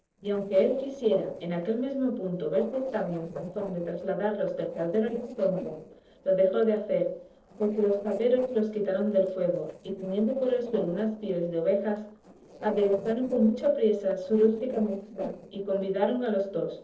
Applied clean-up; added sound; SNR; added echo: neural separator model SepFormer DNS4.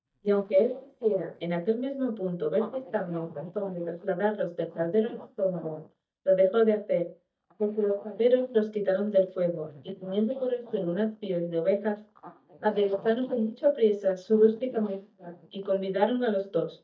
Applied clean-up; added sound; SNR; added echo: neural mask model DeepFilterNet 3.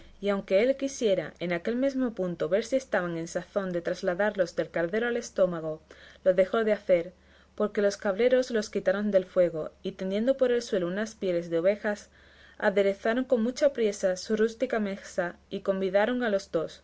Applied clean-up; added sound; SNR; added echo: none; none; none; none.